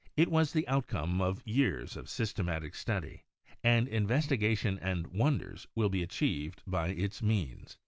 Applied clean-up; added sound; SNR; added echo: none; none; none; none.